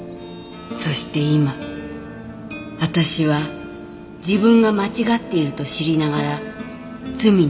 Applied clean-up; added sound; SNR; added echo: none; Guitar; 18 dB; none.